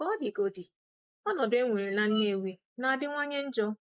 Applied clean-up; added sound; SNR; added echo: neural mask model Resemble Enhance denoiser.